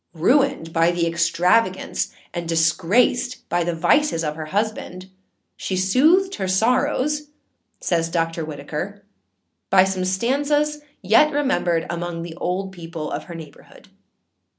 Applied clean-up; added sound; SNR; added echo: none; none; none; none.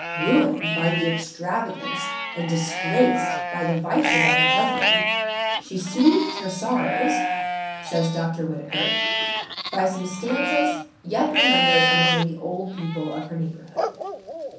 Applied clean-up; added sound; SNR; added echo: none; Livestock, farm animals, working animals; 0 dB; reverberation time 0.6 s.